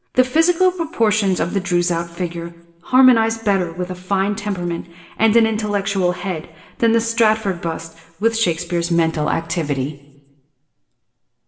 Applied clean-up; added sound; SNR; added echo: none; none; none; reverberation time 0.9 s.